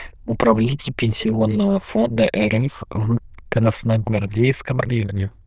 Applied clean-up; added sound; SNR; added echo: neural diffusion model UNIVERSE++.